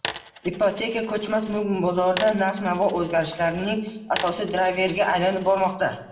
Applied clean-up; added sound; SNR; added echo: none; Coin (dropping); 12 dB; reverberation time 0.9 s.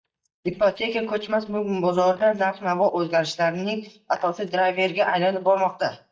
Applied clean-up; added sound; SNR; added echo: neural mask model DeepFilterNet 3.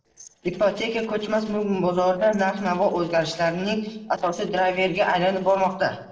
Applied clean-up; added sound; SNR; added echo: neural separator model SepFormer DNS4.